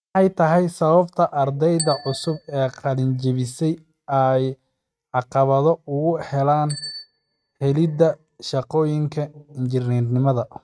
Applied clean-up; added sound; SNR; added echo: neural mask model RNNoise.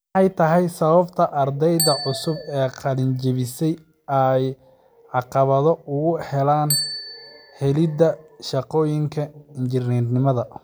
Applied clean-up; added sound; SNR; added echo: none; Bicycle bell; 14 dB; none.